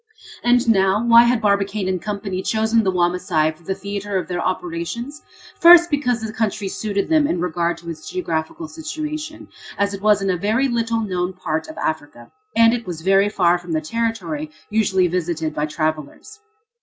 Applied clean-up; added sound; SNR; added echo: none; none; none; none.